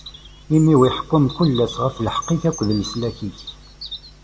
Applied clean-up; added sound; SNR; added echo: none; Bird vocalization, bird call, bird song; 18 dB; none.